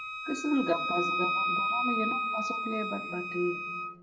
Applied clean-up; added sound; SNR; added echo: none; Wind instrument, woodwind instrument; -1 dB; reverberation time 1.9 s.